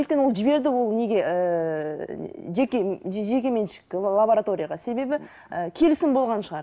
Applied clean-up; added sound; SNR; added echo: none; none; none; none.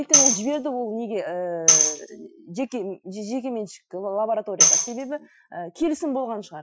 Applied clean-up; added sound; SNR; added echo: classical method Wiener filter.